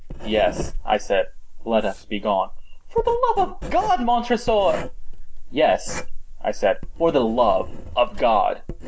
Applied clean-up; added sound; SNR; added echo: none; Writing; 6 dB; none.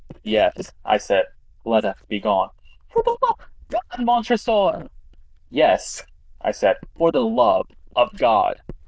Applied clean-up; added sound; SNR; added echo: neural diffusion model UNIVERSE++.